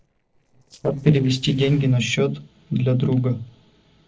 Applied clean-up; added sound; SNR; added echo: neural separator model SepFormer DNS4.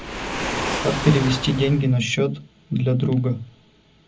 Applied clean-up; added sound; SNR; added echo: none; Waves, surf; 8 dB; reverberation time 0.4 s.